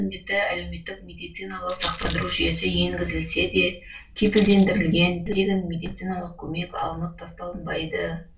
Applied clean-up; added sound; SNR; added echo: none; Rattle; 13 dB; reverberation time 0.2 s.